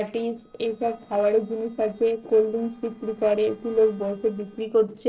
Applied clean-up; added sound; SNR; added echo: neural separator model SepFormer DNS4.